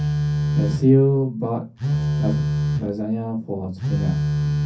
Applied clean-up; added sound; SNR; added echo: none; Telephone; 0 dB; reverberation time 0.3 s.